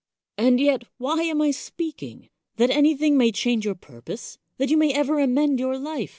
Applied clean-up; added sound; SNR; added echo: none; none; none; none.